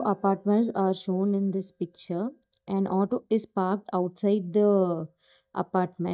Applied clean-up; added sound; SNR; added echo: neural mask model DeepFilterNet 3.